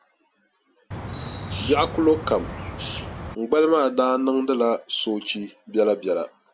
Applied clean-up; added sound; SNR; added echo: none; Bird; 8 dB; none.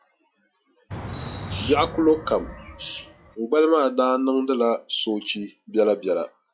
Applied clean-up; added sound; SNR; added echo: classical method log-MMSE.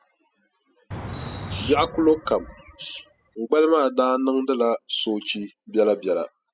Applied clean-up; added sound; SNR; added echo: classical method spectral subtraction.